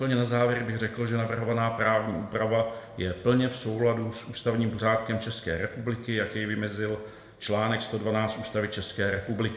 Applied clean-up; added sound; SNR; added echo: none; none; none; reverberation time 0.8 s.